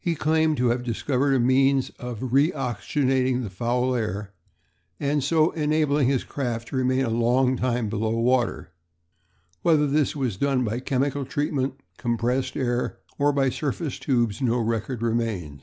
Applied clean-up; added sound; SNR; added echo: none; none; none; none.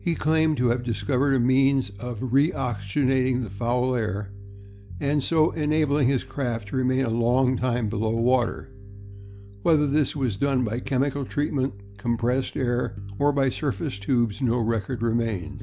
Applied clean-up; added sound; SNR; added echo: none; Bass guitar; 12 dB; none.